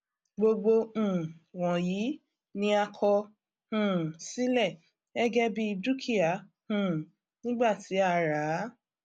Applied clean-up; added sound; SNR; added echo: none; none; none; none.